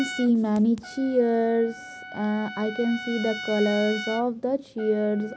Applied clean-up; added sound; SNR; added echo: none; Trumpet; 13 dB; none.